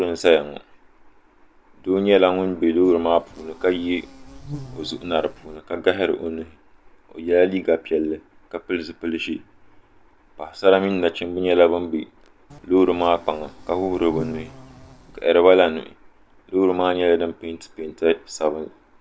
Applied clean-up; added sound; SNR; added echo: none; Insect; 18 dB; none.